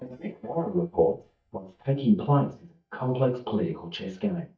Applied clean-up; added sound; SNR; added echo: neural mask model DeepFilterNet 3.